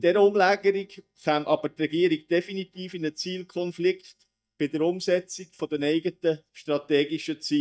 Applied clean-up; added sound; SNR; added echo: neural mask model DeepFilterNet 3.